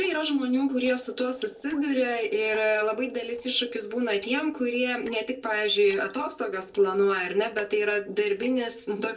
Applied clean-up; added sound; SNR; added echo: neural separator model SepFormer DNS4.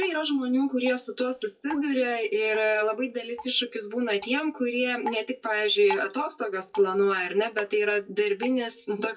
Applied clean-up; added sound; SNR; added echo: classical method WPE with log-MMSE.